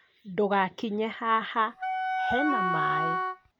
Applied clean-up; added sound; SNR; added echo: none; Wind instrument, woodwind instrument; -1 dB; none.